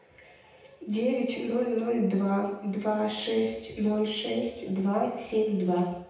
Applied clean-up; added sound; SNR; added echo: none; none; none; reverberation time 0.9 s.